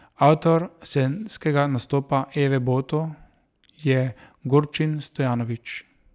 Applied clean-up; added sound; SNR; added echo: none; none; none; none.